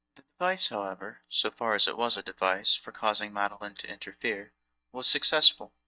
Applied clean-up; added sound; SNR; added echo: neural mask model DeepFilterNet 3.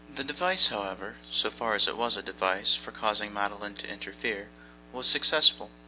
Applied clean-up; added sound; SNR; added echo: none; none; none; none.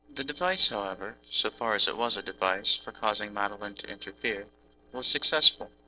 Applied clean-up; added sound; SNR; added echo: neural separator model SepFormer DNS4.